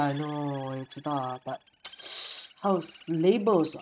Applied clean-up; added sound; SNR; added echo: neural mask model RNNoise.